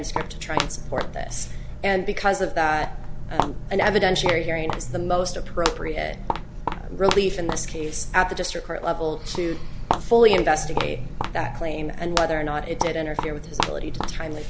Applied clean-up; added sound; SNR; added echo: none; Walk, footsteps; 4 dB; none.